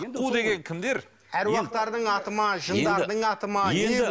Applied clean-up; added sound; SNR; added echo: none; none; none; none.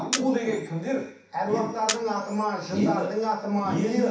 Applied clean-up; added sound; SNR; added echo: none; Camera; 11 dB; reverberation time 0.7 s.